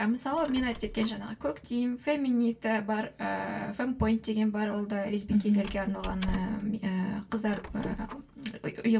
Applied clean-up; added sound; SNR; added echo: none; Squeak; 16 dB; reverberation time 0.2 s.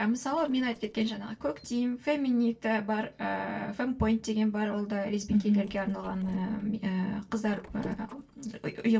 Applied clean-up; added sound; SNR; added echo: neural separator model SepFormer DNS4.